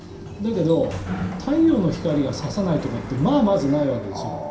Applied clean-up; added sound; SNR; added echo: none; Sliding door; 12 dB; reverberation time 0.5 s.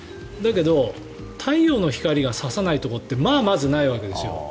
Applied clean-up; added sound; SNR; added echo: none; none; none; none.